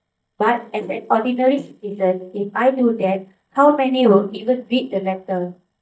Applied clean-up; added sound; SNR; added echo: neural mask model DeepFilterNet 3.